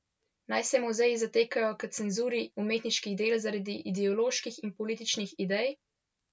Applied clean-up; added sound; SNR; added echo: none; none; none; none.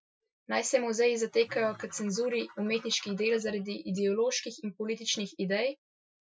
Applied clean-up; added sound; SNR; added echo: classical method Wiener filter.